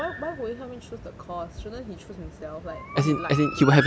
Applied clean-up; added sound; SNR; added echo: none; Bird; 11 dB; none.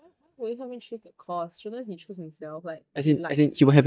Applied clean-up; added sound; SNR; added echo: neural mask model DeepFilterNet 3.